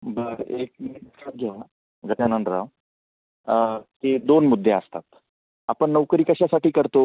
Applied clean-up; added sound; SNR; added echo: none; none; none; none.